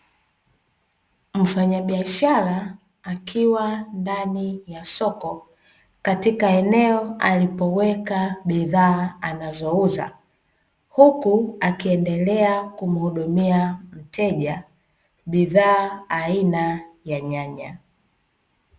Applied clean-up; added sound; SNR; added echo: none; none; none; none.